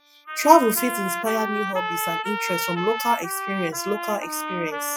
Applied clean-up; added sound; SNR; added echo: classical method spectral subtraction.